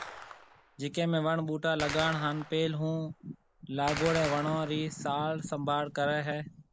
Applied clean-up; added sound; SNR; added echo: none; Gunshot, gunfire; 12 dB; none.